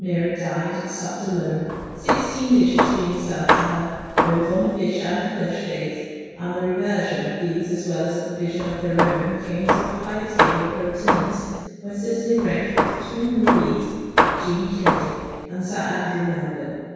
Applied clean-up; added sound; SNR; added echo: none; Hammer; -1 dB; reverberation time 2.0 s.